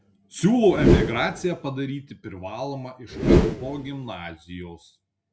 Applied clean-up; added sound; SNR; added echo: none; Whoosh, swoosh, swish; -3 dB; none.